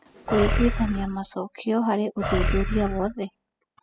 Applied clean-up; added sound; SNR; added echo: classical method spectral subtraction.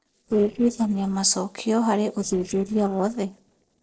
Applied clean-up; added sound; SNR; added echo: neural separator model SepFormer DNS4.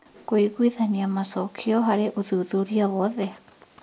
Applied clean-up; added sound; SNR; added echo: none; none; none; none.